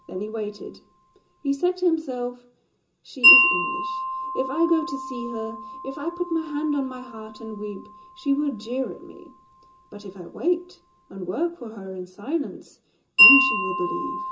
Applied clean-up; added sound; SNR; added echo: none; Wind chime; -2 dB; reverberation time 0.2 s.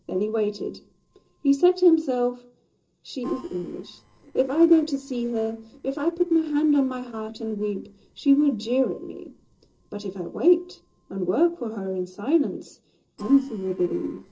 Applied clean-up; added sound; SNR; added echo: neural separator model SepFormer DNS4.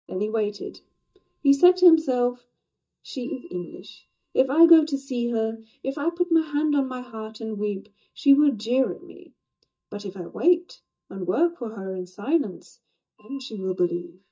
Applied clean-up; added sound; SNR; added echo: neural mask model DeepFilterNet 3.